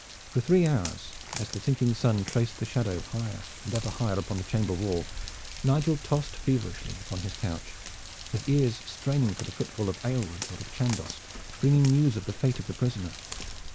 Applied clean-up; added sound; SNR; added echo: none; Rain + Walk, footsteps; 12 dB; none.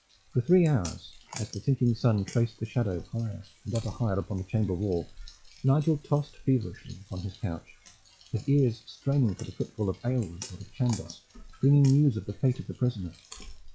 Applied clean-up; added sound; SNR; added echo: classical method log-MMSE.